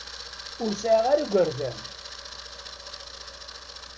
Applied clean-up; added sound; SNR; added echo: none; Camera; 12 dB; none.